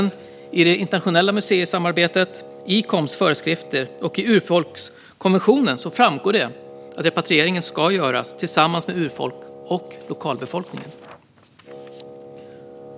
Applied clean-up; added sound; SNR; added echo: none; Wind instrument, woodwind instrument; 18 dB; none.